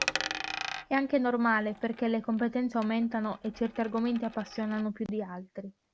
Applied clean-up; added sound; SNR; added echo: none; Coin (dropping); 10 dB; none.